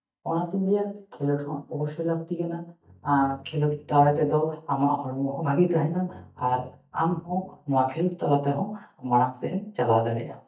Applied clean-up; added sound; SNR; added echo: neural mask model DeepFilterNet 3.